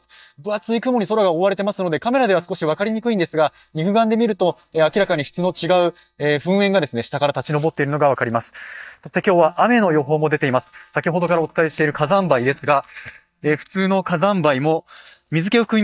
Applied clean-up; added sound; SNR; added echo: neural mask model DeepFilterNet 3.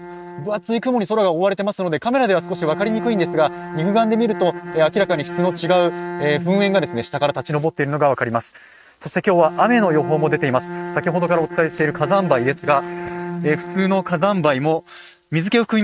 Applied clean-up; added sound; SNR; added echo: neural mask model RNNoise.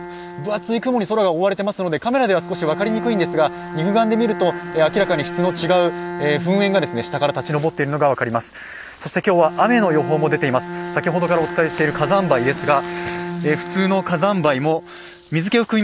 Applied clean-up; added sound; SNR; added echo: none; Bowed string instrument; 10 dB; none.